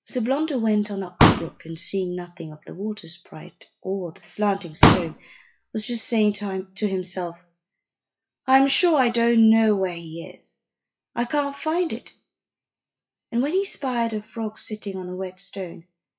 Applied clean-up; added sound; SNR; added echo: classical method WPE with log-MMSE.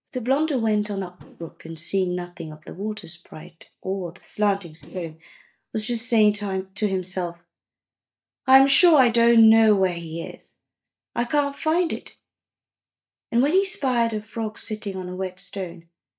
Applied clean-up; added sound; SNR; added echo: neural mask model DeepFilterNet 3.